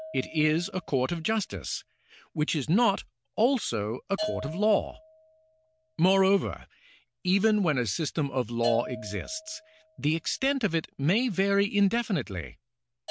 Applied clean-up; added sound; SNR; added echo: none; Bell / Percussion; 15 dB; none.